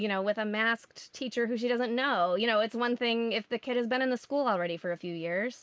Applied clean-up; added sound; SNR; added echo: none; none; none; none.